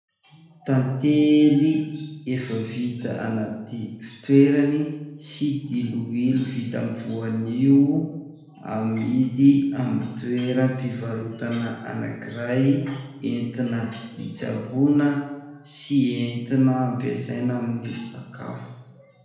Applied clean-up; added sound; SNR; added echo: none; none; none; reverberation time 1.0 s.